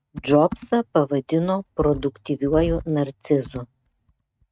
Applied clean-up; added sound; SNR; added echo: neural mask model RNNoise.